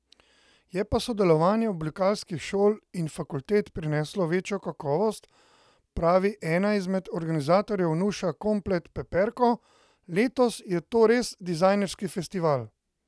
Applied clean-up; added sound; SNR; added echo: none; none; none; none.